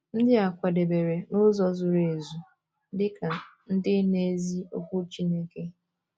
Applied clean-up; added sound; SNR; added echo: none; none; none; none.